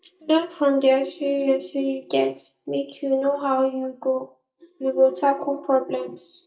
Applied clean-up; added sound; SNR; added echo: neural mask model DeepFilterNet 3.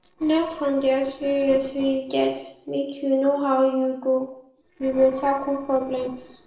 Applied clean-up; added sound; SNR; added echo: neural separator model SepFormer DNS4.